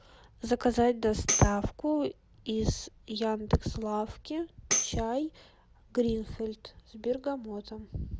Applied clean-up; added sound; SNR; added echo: none; Tambourine; 4 dB; none.